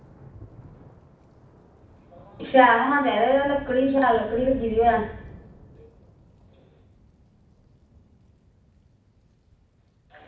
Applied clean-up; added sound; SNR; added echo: none; Thunder / Rain; 20 dB; reverberation time 0.6 s.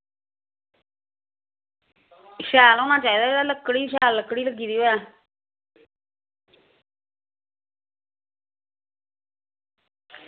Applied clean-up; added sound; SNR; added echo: none; none; none; none.